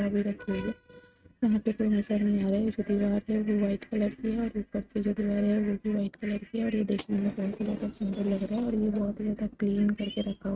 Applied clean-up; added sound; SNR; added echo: neural mask model RNNoise.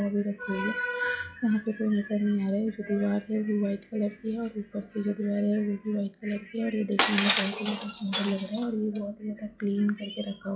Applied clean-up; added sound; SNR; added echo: classical method log-MMSE.